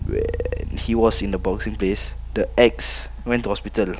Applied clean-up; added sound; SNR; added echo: none; Bass guitar; 7 dB; none.